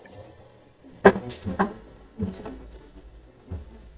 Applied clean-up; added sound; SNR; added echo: neural mask model DeepFilterNet 3.